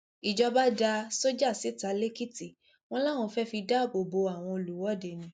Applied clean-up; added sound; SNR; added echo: none; none; none; none.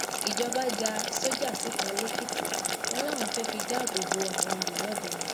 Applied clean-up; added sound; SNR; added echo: none; Boiling; -4 dB; none.